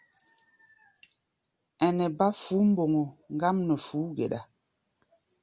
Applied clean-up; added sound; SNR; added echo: none; none; none; none.